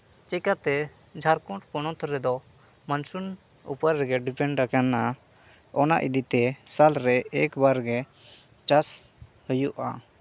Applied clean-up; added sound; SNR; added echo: none; none; none; none.